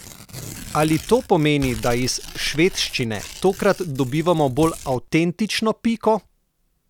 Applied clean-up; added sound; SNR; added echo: none; Tearing; 15 dB; none.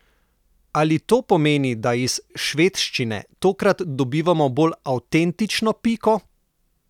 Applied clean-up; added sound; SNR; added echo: none; none; none; none.